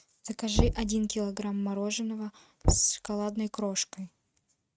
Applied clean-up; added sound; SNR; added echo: neural mask model RNNoise.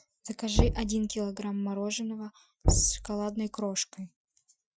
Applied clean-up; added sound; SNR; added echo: classical method Wiener filter.